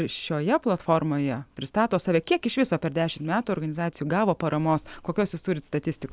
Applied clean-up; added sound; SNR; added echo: none; none; none; none.